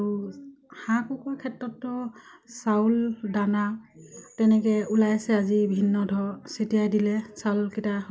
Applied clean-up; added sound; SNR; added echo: none; none; none; none.